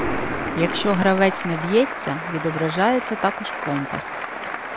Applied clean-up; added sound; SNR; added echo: none; Applause + Explosion; 5 dB; none.